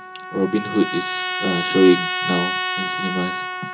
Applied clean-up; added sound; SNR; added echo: none; Trumpet; 3 dB; reverberation time 0.2 s.